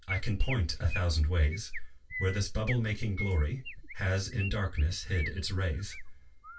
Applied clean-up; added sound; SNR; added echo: none; Chirp, tweet; 14 dB; reverberation time 0.2 s.